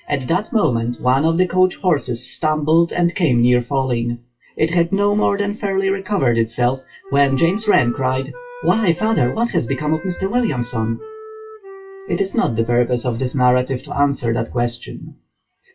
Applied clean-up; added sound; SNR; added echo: classical method WPE with log-MMSE.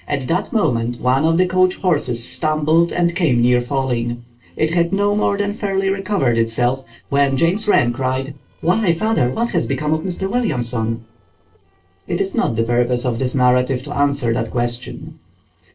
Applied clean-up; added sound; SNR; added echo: neural separator model SepFormer DNS4.